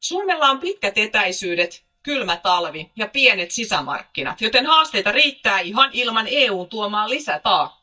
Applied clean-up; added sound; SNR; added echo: neural mask model DeepFilterNet 3.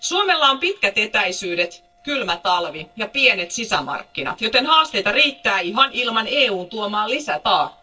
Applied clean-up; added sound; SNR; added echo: neural separator model SepFormer DNS4.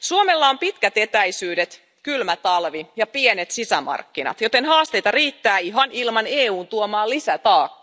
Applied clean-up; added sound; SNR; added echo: none; none; none; none.